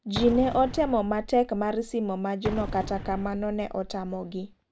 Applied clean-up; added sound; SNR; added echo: none; Explosion; 10 dB; none.